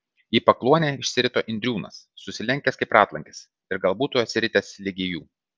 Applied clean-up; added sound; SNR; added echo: none; none; none; none.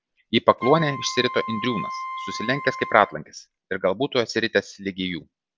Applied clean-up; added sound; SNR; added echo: none; Wind instrument, woodwind instrument; 9 dB; none.